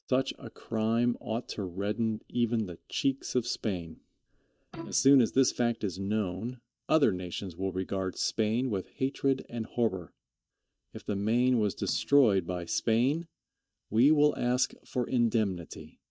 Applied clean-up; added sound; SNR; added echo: neural mask model DeepFilterNet 3.